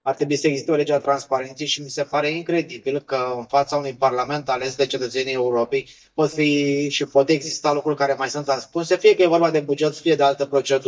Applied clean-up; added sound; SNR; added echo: neural mask model DeepFilterNet 3.